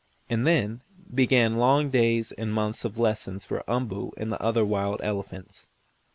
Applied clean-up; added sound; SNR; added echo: none; none; none; none.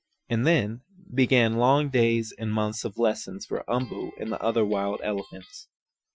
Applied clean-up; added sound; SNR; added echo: classical method Wiener filter.